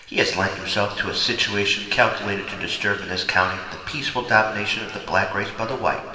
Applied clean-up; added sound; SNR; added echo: none; none; none; reverberation time 2.4 s.